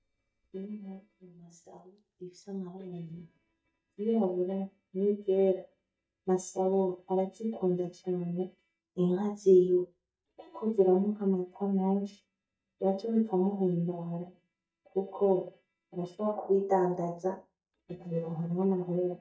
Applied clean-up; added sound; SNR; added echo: neural mask model DeepFilterNet 3.